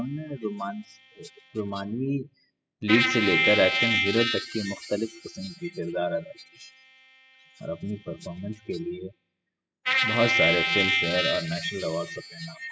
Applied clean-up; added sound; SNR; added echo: classical method spectral subtraction.